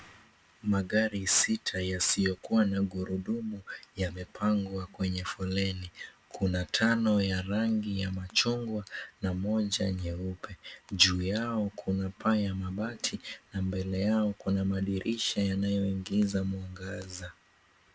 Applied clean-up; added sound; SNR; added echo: none; none; none; none.